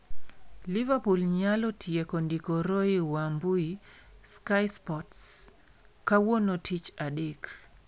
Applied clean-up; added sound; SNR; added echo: none; none; none; none.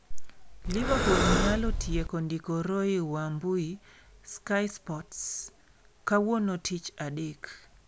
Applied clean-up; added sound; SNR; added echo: none; Breathing; -4 dB; none.